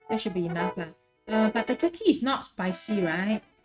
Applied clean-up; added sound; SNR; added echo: neural mask model RNNoise.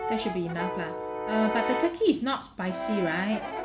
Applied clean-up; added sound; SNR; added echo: none; Brass instrument; 4 dB; none.